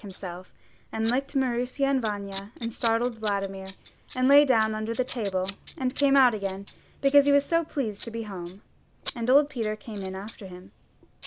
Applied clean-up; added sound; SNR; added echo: none; Scissors; 10 dB; none.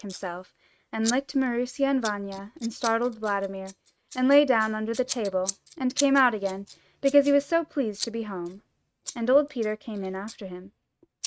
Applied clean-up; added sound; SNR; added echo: neural mask model RNNoise.